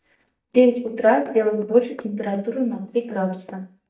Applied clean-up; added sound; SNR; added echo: neural mask model DeepFilterNet 3.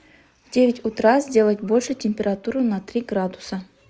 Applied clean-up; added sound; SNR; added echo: none; none; none; none.